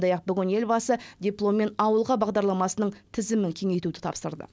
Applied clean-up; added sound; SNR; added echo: none; none; none; none.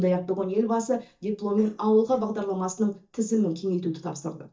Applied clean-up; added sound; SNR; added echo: neural mask model DeepFilterNet 3.